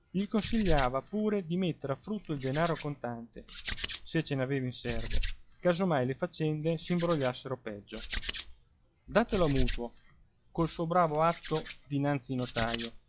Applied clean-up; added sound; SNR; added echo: classical method log-MMSE.